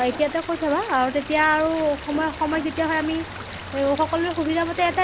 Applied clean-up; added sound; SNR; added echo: none; Stream; 12 dB; none.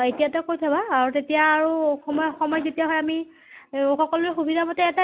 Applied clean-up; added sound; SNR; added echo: none; none; none; none.